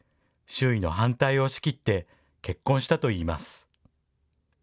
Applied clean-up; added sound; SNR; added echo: none; none; none; none.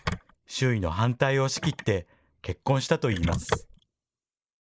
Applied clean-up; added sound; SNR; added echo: neural mask model Resemble Enhance denoiser.